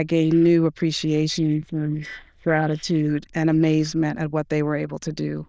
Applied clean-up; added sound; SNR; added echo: neural diffusion model UNIVERSE++.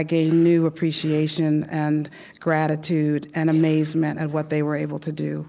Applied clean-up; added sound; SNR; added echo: none; none; none; none.